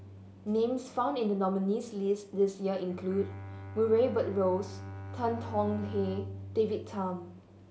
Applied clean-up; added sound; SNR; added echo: none; Bowed string instrument; 13 dB; none.